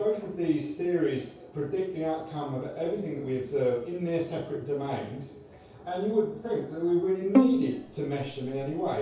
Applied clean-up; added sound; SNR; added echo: none; Bowed string instrument; -3 dB; reverberation time 0.6 s.